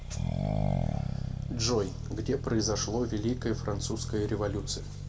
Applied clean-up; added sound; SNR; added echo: none; Accelerating, revving, vroom; 1 dB; reverberation time 1.5 s.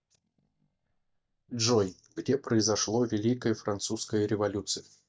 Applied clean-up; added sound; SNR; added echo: neural mask model DeepFilterNet 3.